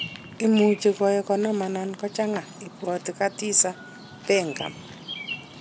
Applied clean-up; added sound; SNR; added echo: none; Bird vocalization, bird call, bird song; 14 dB; none.